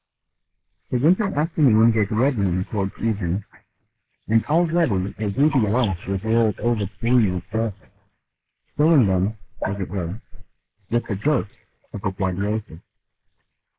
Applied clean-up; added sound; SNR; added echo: neural mask model Resemble Enhance denoiser.